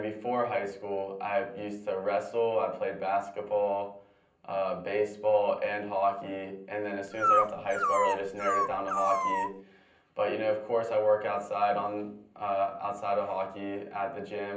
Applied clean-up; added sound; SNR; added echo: none; Dog; -2 dB; reverberation time 0.6 s.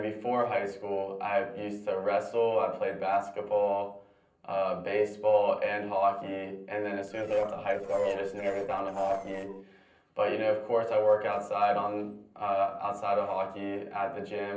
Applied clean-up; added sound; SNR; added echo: neural separator model SepFormer DNS4.